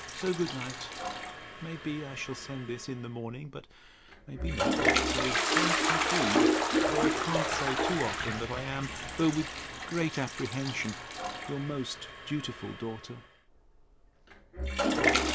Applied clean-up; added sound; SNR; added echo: none; Toilet flush; -4 dB; none.